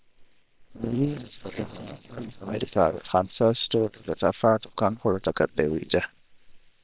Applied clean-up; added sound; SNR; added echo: neural separator model SepFormer WHAM!.